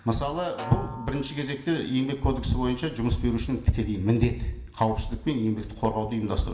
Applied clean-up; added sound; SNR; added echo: none; Snare drum; 17 dB; reverberation time 0.8 s.